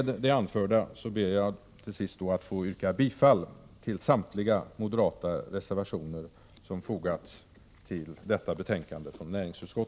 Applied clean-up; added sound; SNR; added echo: none; none; none; none.